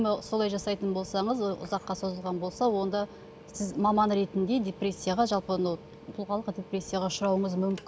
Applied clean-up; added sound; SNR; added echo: none; Mechanical fan; 20 dB; none.